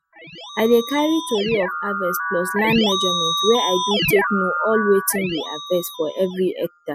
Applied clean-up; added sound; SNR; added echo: classical method spectral subtraction.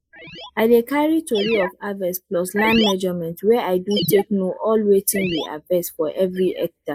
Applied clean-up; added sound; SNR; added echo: neural mask model Resemble Enhance denoiser.